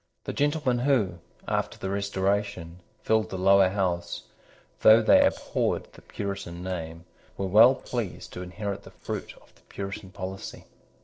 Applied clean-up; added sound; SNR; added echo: neural separator model SepFormer DNS4.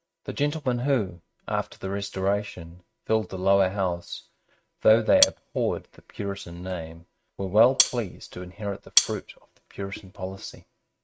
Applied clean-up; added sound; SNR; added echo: neural mask model RNNoise.